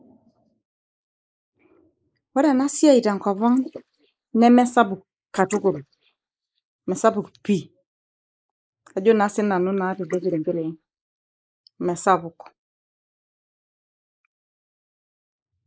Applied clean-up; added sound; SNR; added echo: neural mask model Resemble Enhance denoiser.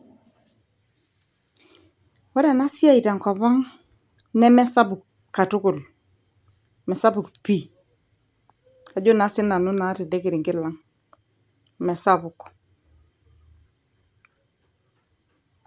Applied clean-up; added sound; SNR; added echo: none; none; none; none.